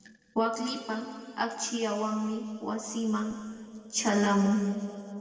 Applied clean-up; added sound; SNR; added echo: none; none; none; reverberation time 2.4 s.